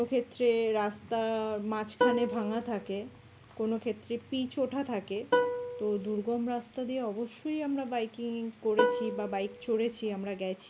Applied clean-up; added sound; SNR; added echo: none; Plucked string instrument; 1 dB; none.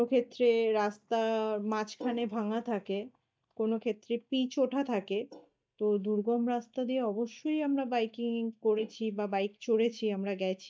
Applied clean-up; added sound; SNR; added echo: neural mask model DeepFilterNet 3.